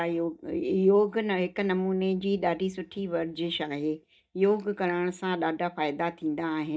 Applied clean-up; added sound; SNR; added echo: neural mask model DeepFilterNet 3.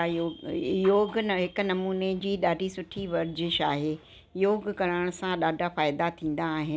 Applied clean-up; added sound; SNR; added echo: none; none; none; none.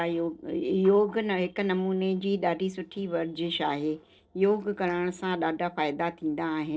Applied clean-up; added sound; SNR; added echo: neural separator model SepFormer DNS4.